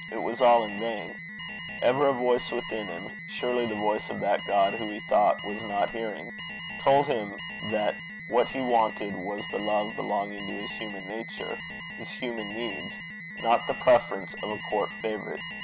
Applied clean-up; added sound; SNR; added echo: none; Alarm; 10 dB; none.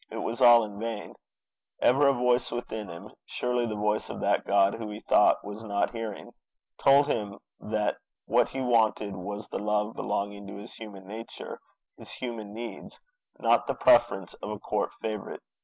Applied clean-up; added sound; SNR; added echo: none; none; none; none.